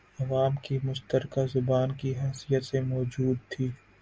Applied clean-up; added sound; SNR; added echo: none; none; none; none.